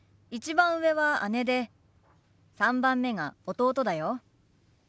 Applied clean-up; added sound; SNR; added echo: none; none; none; none.